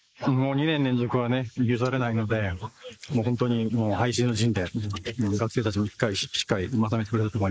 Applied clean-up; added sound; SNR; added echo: neural mask model Resemble Enhance denoiser.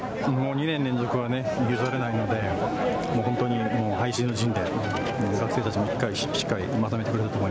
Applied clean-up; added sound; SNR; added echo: none; Wind instrument, woodwind instrument + Wind instrument, woodwind instrument; 12 dB; none.